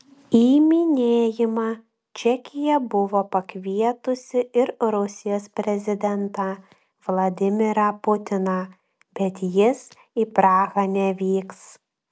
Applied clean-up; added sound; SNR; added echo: none; none; none; none.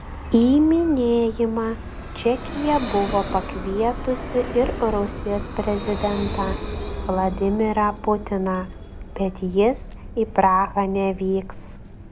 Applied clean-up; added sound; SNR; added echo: none; Vehicle; 9 dB; none.